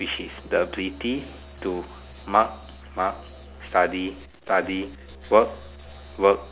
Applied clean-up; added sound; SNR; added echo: none; Musical instrument; 18 dB; none.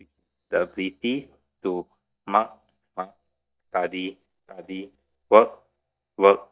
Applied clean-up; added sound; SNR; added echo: neural mask model DeepFilterNet 3.